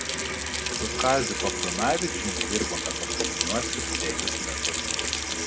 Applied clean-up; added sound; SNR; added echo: none; Sink (filling or washing) / Water tap, faucet; -3 dB; none.